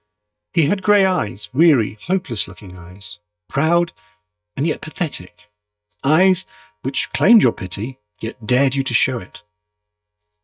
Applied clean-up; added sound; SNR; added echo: neural mask model DeepFilterNet 3.